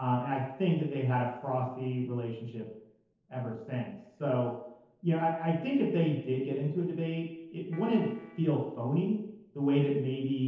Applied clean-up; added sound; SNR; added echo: neural separator model SepFormer DNS4.